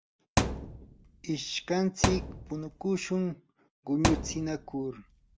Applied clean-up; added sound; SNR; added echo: none; Thump, thud; 0 dB; none.